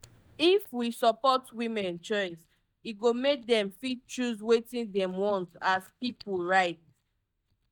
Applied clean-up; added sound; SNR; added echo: neural mask model DeepFilterNet 3.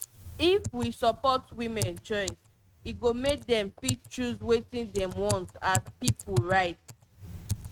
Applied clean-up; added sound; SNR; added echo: neural mask model RNNoise.